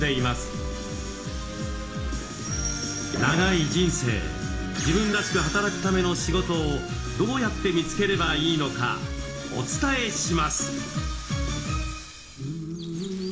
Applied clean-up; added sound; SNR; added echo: none; Rain; 19 dB; reverberation time 0.4 s.